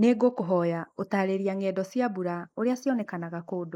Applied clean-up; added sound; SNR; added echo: neural mask model Resemble Enhance denoiser.